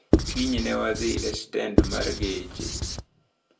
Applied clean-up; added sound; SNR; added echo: none; Writing; -4 dB; reverberation time 0.2 s.